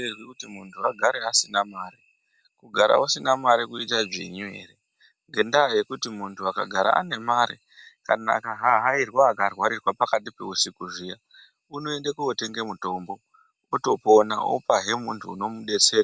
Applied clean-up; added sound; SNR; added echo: none; none; none; none.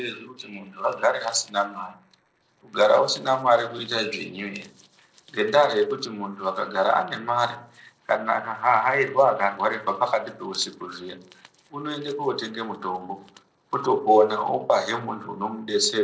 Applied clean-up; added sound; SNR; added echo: neural separator model SepFormer DNS4.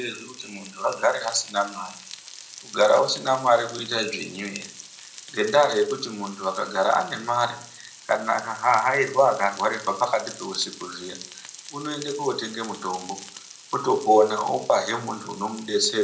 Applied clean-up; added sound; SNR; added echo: none; Frying (food); 17 dB; reverberation time 0.5 s.